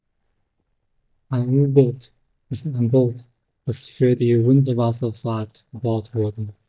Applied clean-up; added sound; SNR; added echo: neural mask model DeepFilterNet 3.